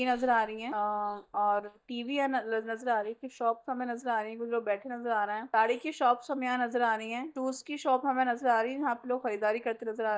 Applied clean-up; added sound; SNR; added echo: neural mask model DeepFilterNet 3.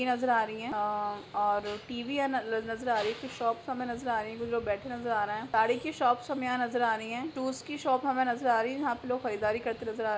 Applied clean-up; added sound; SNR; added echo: none; none; none; none.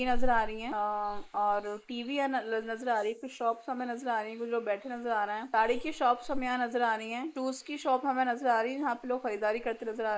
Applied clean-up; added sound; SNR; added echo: neural mask model Resemble Enhance denoiser.